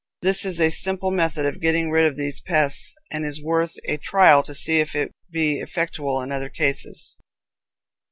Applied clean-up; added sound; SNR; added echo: none; none; none; none.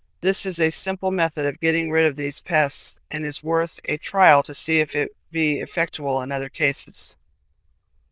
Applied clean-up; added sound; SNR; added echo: neural diffusion model UNIVERSE++.